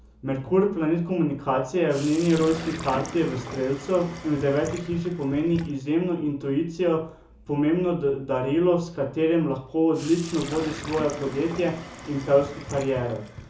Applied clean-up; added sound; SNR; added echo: none; Sink (filling or washing); 15 dB; reverberation time 0.7 s.